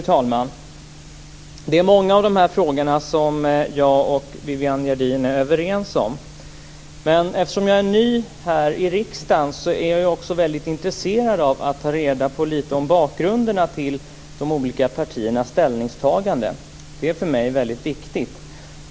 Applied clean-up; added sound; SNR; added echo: none; none; none; none.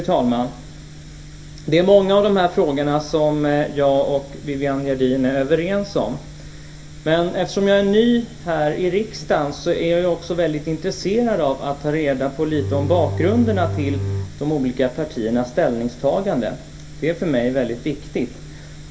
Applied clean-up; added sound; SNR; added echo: none; Bowed string instrument; 5 dB; reverberation time 0.7 s.